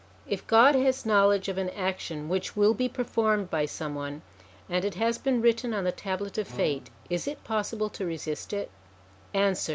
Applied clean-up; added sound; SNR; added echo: none; Bowed string instrument; 19 dB; none.